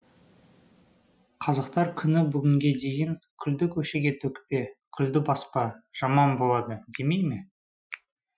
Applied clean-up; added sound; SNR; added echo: classical method Wiener filter.